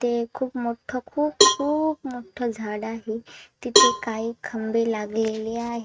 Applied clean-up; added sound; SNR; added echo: neural mask model RNNoise.